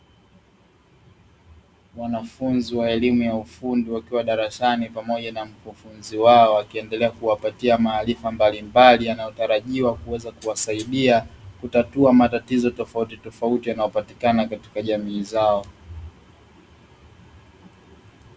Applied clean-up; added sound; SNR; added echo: none; none; none; none.